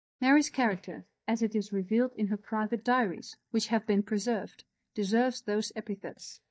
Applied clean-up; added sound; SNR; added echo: neural mask model DeepFilterNet 3.